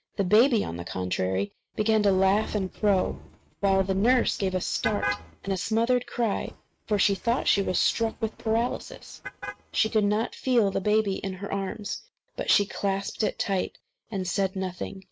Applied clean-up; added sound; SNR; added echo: neural mask model RNNoise.